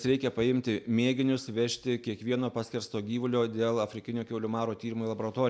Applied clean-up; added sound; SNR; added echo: none; none; none; none.